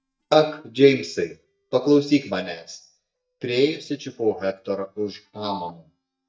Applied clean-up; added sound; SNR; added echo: neural mask model DeepFilterNet 3.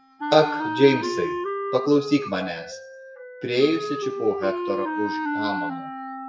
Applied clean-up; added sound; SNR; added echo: classical method WPE with log-MMSE.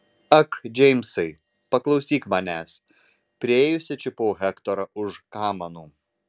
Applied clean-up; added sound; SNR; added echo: none; none; none; none.